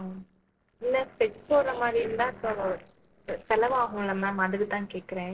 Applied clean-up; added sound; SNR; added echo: neural separator model SepFormer DNS4.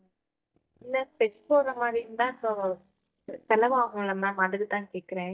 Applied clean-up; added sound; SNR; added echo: neural mask model DeepFilterNet 3.